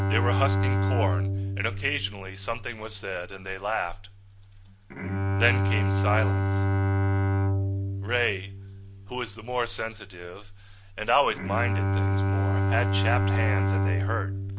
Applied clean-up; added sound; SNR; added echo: none; Bowed string instrument; -5 dB; none.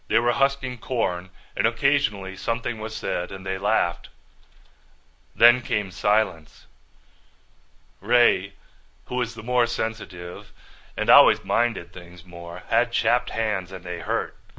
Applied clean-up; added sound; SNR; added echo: none; none; none; none.